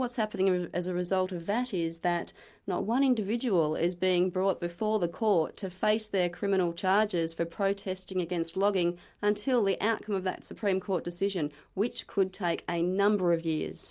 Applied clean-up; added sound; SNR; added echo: none; none; none; none.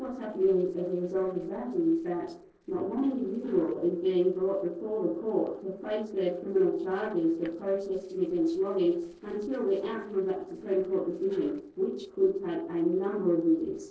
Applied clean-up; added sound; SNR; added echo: neural separator model SepFormer DNS4.